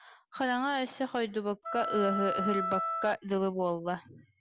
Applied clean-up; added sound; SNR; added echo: none; Wind instrument, woodwind instrument; 3 dB; none.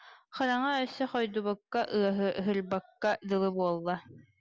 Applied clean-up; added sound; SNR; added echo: none; none; none; none.